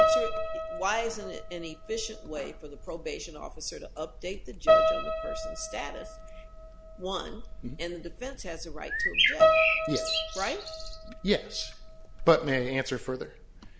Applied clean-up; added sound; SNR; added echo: none; Piano + Bird; -3 dB; none.